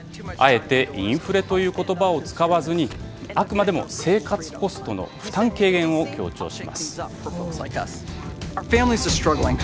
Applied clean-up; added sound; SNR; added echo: none; Fire; 18 dB; none.